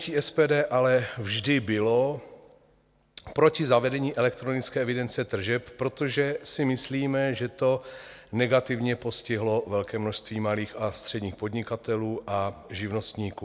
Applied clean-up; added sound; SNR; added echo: none; none; none; none.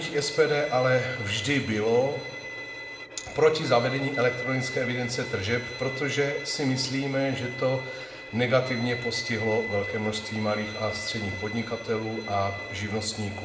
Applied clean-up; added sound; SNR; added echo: none; Bowed string instrument; 10 dB; reverberation time 0.9 s.